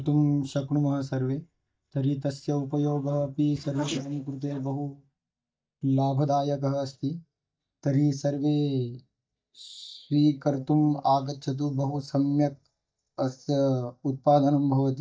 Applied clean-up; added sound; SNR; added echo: neural mask model DeepFilterNet 3.